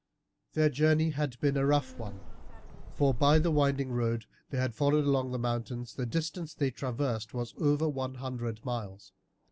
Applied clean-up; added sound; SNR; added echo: none; Insect; 6 dB; none.